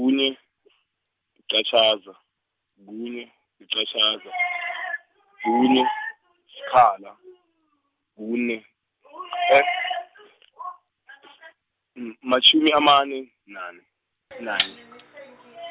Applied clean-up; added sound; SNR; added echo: none; none; none; none.